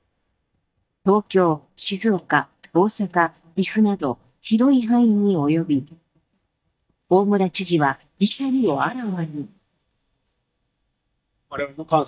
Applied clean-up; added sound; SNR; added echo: neural mask model DeepFilterNet 3.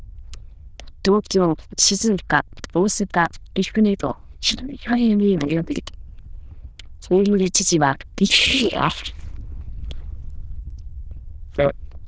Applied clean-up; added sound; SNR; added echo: neural diffusion model UNIVERSE++.